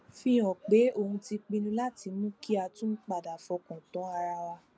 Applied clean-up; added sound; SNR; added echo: none; none; none; none.